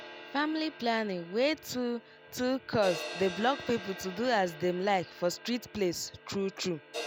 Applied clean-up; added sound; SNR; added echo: none; Crash cymbal; 13 dB; none.